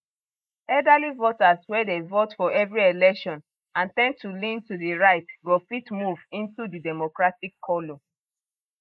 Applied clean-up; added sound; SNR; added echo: neural mask model Resemble Enhance denoiser.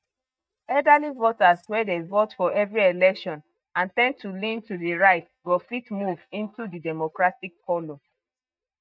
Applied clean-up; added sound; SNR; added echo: neural mask model DeepFilterNet 3.